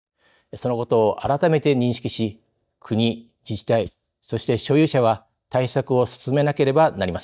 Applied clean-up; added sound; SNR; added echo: neural mask model DeepFilterNet 3.